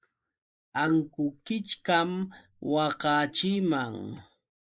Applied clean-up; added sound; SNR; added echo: neural mask model Resemble Enhance denoiser.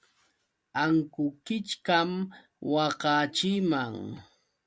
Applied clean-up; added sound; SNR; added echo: none; none; none; none.